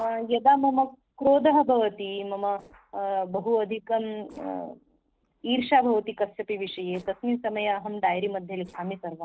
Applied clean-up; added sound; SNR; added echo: neural separator model SepFormer DNS4.